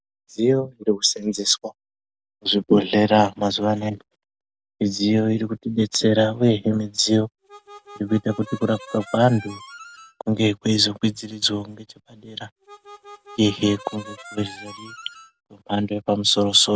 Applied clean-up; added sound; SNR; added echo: none; Harmonica; 19 dB; none.